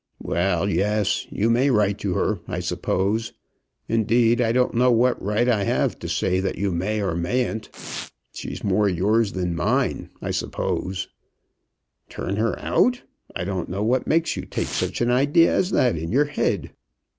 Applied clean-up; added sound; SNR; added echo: none; Domestic sounds, home sounds; 19 dB; none.